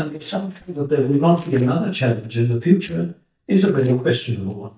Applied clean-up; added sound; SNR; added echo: neural mask model DeepFilterNet 3.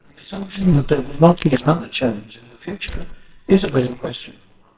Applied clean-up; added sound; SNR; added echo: neural separator model SepFormer WHAMR!.